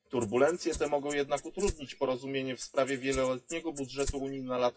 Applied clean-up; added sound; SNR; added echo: classical method WPE with log-MMSE.